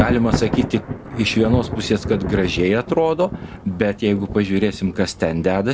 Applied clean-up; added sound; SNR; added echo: none; Thunder; 7 dB; none.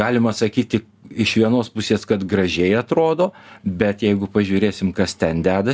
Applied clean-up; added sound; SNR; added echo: none; none; none; none.